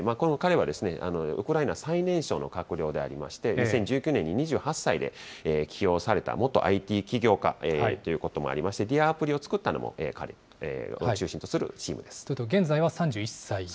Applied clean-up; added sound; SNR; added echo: none; none; none; none.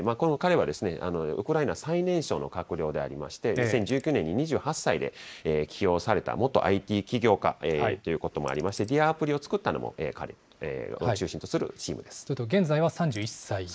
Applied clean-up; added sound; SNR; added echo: neural mask model Resemble Enhance denoiser.